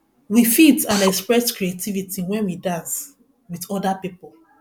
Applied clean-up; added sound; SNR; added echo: none; Drill; 8 dB; none.